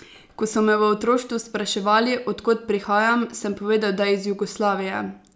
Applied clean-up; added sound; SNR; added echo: none; none; none; none.